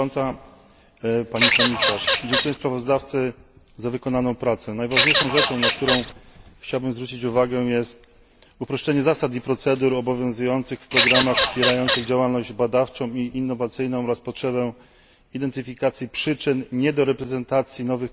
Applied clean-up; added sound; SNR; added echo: none; Bird vocalization, bird call, bird song / Fowl; -3 dB; none.